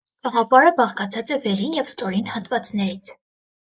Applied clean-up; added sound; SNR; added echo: neural mask model Resemble Enhance denoiser.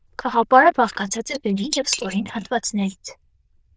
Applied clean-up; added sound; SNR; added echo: neural diffusion model UNIVERSE++.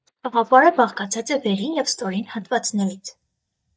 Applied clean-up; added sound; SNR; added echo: neural mask model DeepFilterNet 3.